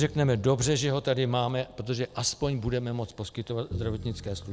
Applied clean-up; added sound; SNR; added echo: none; Bowed string instrument; 15 dB; none.